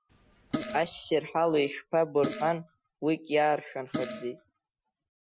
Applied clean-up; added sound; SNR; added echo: classical method Wiener filter.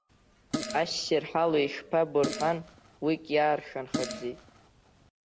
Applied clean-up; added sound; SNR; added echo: none; Fart; 10 dB; none.